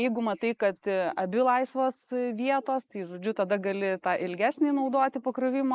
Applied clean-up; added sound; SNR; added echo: neural mask model Resemble Enhance denoiser.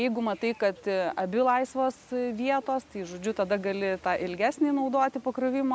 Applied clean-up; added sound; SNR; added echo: none; none; none; none.